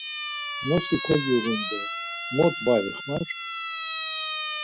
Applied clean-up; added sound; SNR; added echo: classical method spectral subtraction.